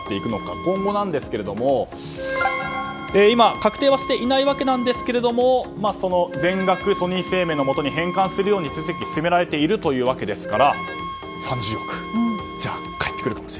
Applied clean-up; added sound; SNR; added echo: none; Wind instrument, woodwind instrument; 12 dB; none.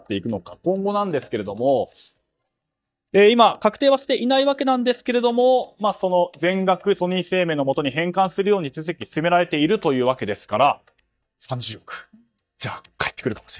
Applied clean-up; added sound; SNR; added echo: neural mask model DeepFilterNet 3.